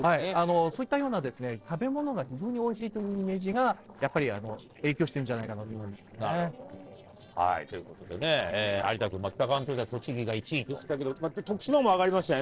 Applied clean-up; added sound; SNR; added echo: neural separator model SepFormer DNS4.